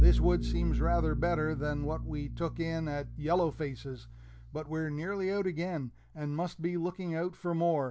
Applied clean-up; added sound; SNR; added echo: none; Bowed string instrument; 1 dB; none.